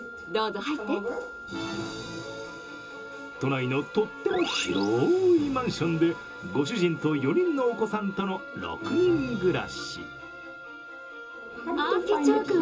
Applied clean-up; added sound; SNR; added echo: none; Wind instrument, woodwind instrument; 15 dB; reverberation time 0.2 s.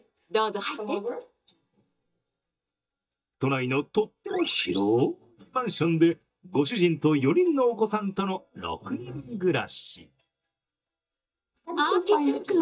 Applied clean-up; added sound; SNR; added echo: neural mask model DeepFilterNet 3.